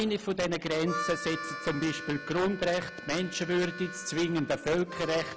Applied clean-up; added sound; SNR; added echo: none; Harmonica; 10 dB; none.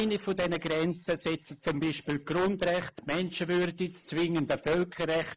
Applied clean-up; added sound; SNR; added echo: neural mask model Resemble Enhance denoiser.